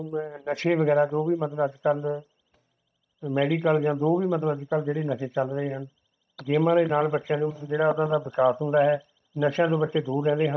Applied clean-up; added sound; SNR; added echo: neural mask model DeepFilterNet 3.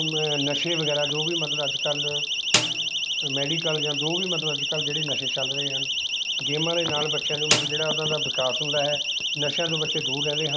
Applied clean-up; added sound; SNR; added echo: none; Siren + Snare drum; -3 dB; none.